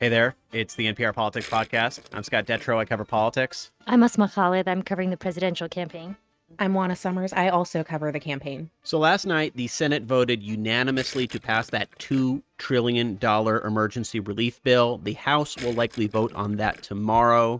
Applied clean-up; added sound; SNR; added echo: neural mask model RNNoise.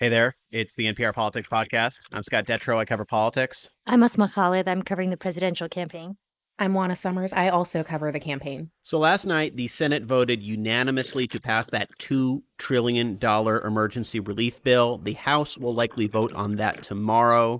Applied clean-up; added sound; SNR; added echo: neural mask model Resemble Enhance denoiser.